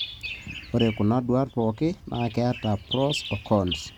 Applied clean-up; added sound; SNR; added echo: none; Bird vocalization, bird call, bird song; 12 dB; none.